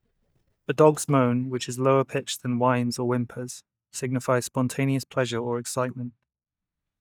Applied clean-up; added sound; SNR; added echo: neural mask model DeepFilterNet 3.